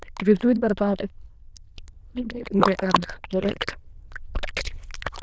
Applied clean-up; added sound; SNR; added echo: neural diffusion model UNIVERSE++.